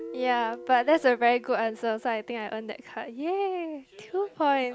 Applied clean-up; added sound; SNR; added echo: none; Guitar; 19 dB; none.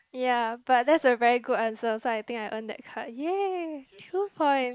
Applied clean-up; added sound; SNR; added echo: neural mask model Resemble Enhance denoiser.